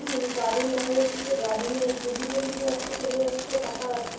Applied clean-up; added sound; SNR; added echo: none; Coin (dropping); 8 dB; reverberation time 0.8 s.